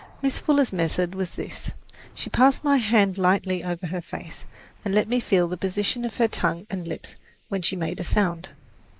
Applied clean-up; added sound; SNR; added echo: neural mask model Resemble Enhance denoiser.